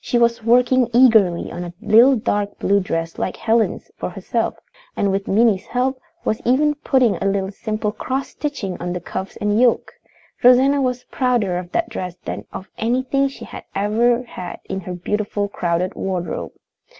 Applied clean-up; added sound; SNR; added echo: none; none; none; none.